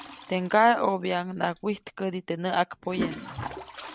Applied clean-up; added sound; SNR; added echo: none; Toilet flush; 12 dB; none.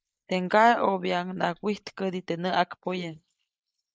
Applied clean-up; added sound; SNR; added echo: neural mask model Resemble Enhance denoiser.